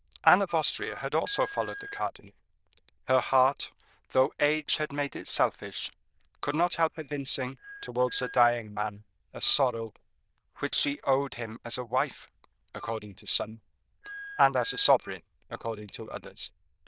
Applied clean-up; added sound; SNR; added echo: neural diffusion model UNIVERSE++.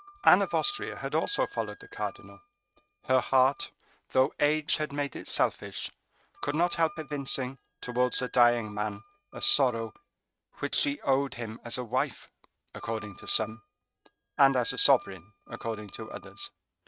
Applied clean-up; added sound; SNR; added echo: neural mask model RNNoise.